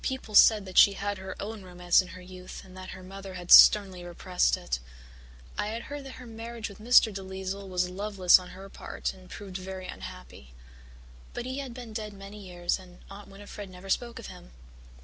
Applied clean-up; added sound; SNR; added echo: none; none; none; none.